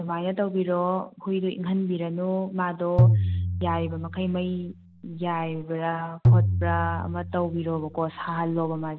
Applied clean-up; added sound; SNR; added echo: none; Tabla; -2 dB; none.